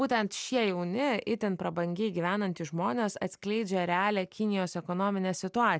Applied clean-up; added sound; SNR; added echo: none; none; none; none.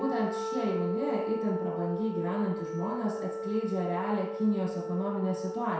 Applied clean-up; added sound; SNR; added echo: none; Wind instrument, woodwind instrument; 4 dB; reverberation time 0.7 s.